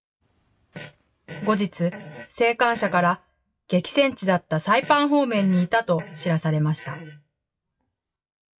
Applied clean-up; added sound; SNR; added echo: classical method WPE with log-MMSE.